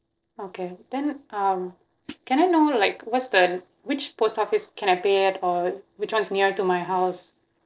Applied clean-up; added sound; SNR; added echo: neural separator model SepFormer DNS4.